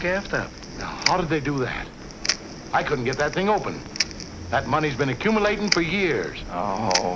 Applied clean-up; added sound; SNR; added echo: none; Crackle; 8 dB; none.